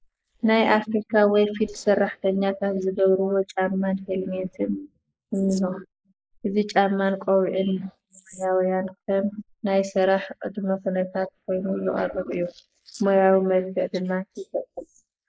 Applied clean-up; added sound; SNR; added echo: neural mask model Resemble Enhance denoiser.